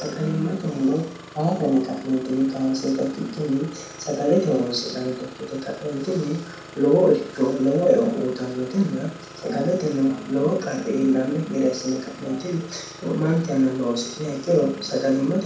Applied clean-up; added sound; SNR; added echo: none; Engine starting; 18 dB; reverberation time 0.6 s.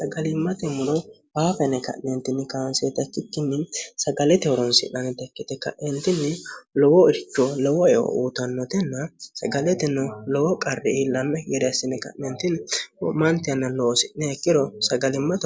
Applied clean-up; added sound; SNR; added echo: none; none; none; none.